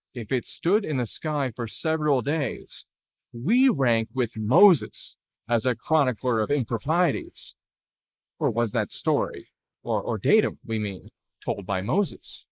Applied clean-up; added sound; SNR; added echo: neural mask model Resemble Enhance denoiser.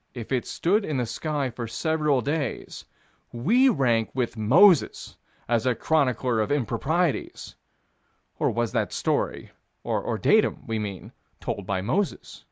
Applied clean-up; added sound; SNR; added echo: none; none; none; none.